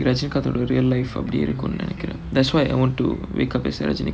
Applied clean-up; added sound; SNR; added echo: none; Electric guitar; 14 dB; none.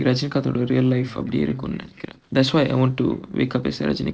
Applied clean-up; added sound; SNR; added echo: neural separator model SepFormer DNS4.